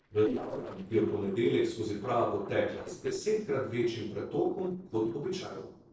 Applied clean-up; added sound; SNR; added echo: neural separator model SepFormer DNS4.